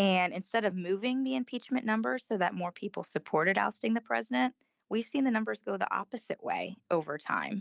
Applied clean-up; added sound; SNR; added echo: none; none; none; none.